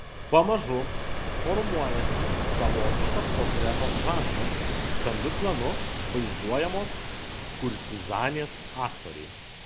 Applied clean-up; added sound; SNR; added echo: none; Ocean; -2 dB; none.